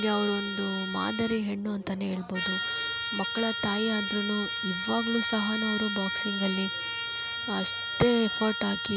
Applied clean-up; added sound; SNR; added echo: none; Trumpet; 3 dB; none.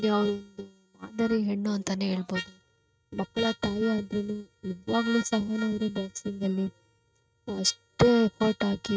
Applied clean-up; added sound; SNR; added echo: neural mask model RNNoise.